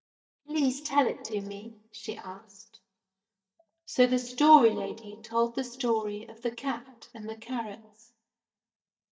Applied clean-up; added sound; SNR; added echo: neural mask model DeepFilterNet 3.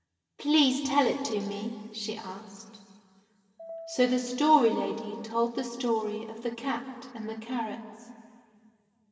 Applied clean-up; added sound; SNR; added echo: none; Piano; 18 dB; reverberation time 2.8 s.